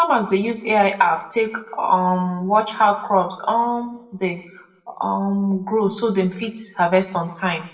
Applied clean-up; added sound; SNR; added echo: none; none; none; reverberation time 0.6 s.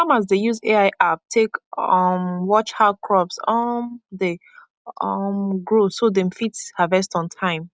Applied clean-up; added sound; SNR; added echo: none; none; none; none.